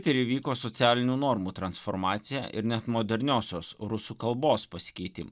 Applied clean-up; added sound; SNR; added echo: none; none; none; none.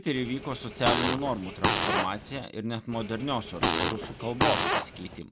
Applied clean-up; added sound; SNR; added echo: none; Fart; -2 dB; none.